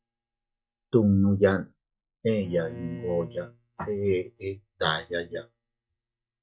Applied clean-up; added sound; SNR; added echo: neural mask model DeepFilterNet 3.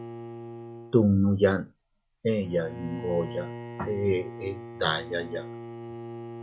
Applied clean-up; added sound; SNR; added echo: none; Bowed string instrument; 12 dB; none.